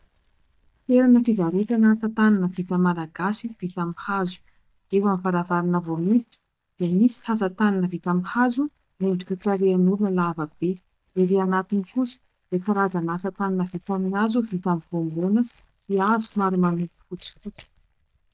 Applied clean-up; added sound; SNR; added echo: neural mask model DeepFilterNet 3.